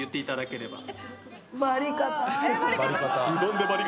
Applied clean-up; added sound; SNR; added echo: none; none; none; none.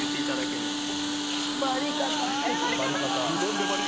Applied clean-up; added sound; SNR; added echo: none; Engine + Wind instrument, woodwind instrument; -1 dB; none.